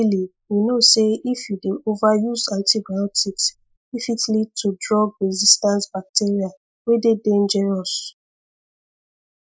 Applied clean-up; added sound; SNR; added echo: neural mask model Resemble Enhance denoiser.